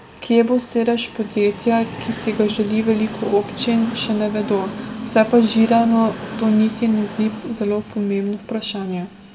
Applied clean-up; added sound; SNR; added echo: none; Train; 12 dB; none.